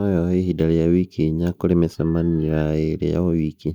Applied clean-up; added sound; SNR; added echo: neural mask model DeepFilterNet 3.